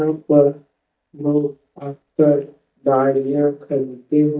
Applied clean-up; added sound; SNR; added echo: neural mask model DeepFilterNet 3.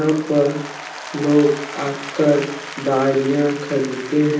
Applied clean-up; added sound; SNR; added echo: none; Applause; 13 dB; reverberation time 0.6 s.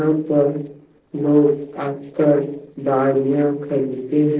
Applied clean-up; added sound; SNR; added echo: neural separator model SepFormer DNS4.